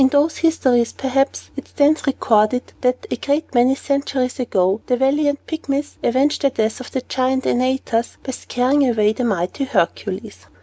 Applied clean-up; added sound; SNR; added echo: none; none; none; none.